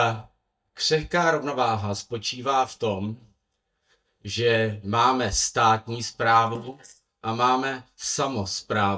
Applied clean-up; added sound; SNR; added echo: neural mask model DeepFilterNet 3.